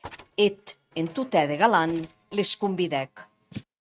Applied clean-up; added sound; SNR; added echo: neural mask model RNNoise.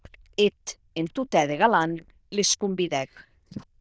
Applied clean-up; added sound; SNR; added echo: neural diffusion model UNIVERSE++.